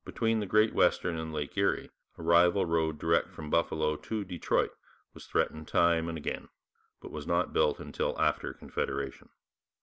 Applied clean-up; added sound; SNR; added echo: none; none; none; none.